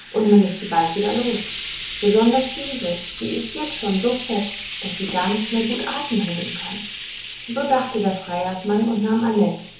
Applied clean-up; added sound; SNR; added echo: none; Frying (food); 11 dB; reverberation time 0.8 s.